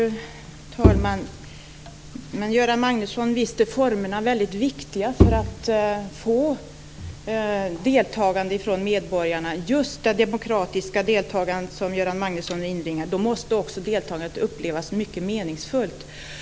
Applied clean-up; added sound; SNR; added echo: none; Bowed string instrument; -2 dB; none.